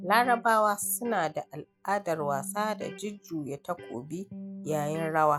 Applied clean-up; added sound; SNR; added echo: none; Electric guitar; 15 dB; none.